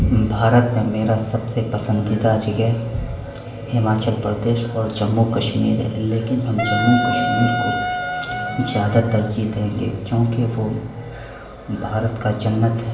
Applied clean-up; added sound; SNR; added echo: none; Wind instrument, woodwind instrument; 4 dB; reverberation time 0.8 s.